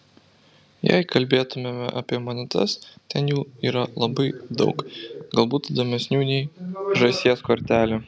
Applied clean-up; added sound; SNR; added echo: none; none; none; none.